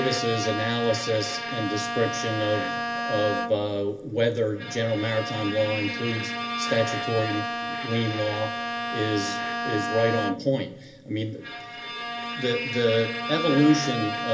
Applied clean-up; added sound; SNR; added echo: none; Bowed string instrument; 4 dB; reverberation time 0.3 s.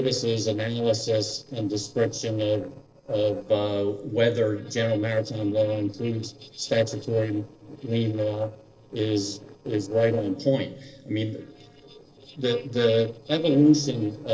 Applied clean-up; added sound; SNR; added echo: neural separator model SepFormer DNS4.